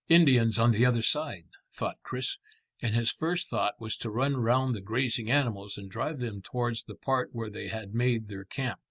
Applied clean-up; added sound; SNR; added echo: none; none; none; none.